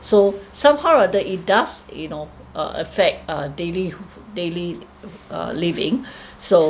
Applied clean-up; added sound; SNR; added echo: none; none; none; none.